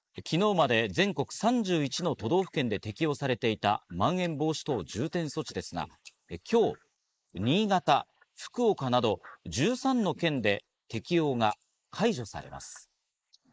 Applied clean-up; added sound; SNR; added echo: neural mask model Resemble Enhance denoiser.